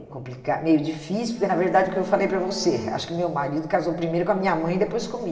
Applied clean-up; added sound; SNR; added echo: none; Bowed string instrument; 13 dB; reverberation time 1.7 s.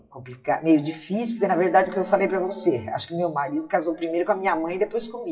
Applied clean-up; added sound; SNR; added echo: classical method WPE with log-MMSE.